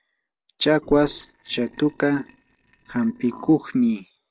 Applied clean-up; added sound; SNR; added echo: neural separator model SepFormer DNS4.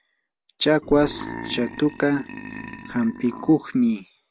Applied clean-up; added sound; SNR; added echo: none; Burping, eructation; 13 dB; none.